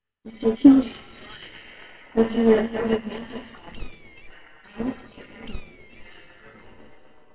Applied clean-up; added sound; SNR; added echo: neural separator model SepFormer WHAMR!.